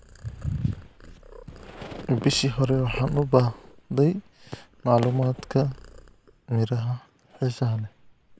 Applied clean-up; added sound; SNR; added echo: none; Purr; 19 dB; none.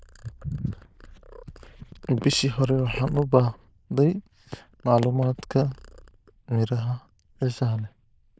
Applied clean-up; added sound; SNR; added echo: neural diffusion model UNIVERSE++.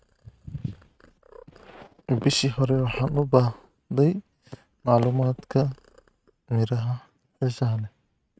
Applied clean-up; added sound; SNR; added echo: neural mask model RNNoise.